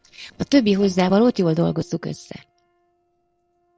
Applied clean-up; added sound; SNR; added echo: neural separator model SepFormer DNS4.